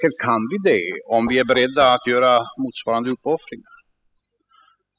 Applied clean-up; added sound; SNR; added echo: classical method spectral subtraction.